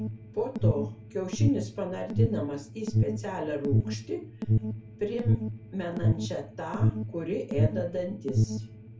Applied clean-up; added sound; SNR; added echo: none; Alarm; -4 dB; reverberation time 0.3 s.